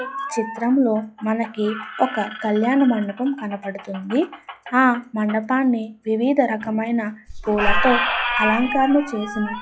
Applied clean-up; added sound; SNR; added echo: classical method log-MMSE.